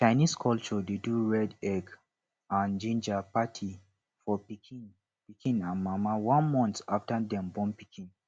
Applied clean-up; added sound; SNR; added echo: none; none; none; none.